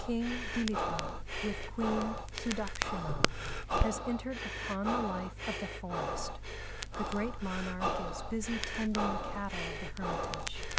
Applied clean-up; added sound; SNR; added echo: none; Crackle + Breathing; -2 dB; none.